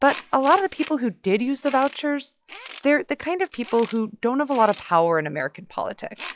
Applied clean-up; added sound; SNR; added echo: classical method log-MMSE.